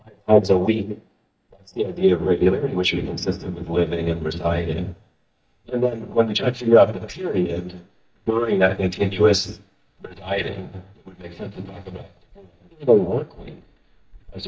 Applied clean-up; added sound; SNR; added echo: neural mask model DeepFilterNet 3.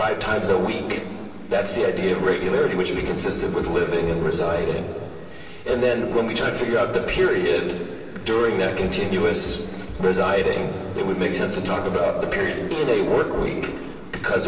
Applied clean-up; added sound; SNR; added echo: none; Drum kit; 16 dB; reverberation time 2.7 s.